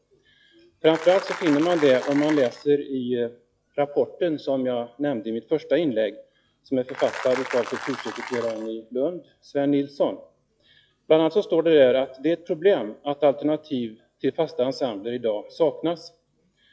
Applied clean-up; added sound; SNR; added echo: classical method log-MMSE.